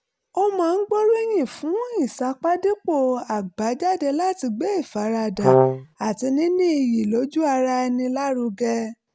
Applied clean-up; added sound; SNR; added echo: none; Brass instrument; -5 dB; none.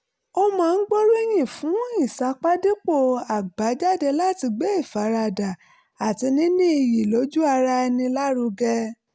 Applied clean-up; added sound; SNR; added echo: none; none; none; none.